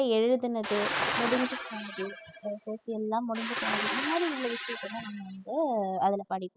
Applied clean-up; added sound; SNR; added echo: classical method spectral subtraction.